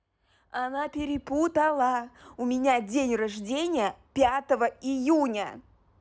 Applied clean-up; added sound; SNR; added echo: none; none; none; none.